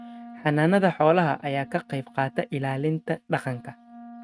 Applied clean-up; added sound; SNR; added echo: neural mask model RNNoise.